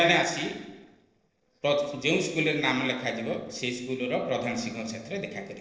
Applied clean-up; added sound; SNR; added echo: neural separator model SepFormer DNS4.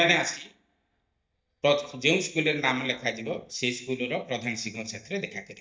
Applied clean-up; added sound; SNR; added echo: neural mask model DeepFilterNet 3.